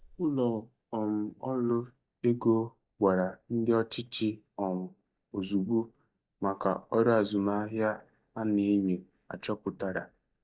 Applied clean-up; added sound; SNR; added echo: neural mask model DeepFilterNet 3.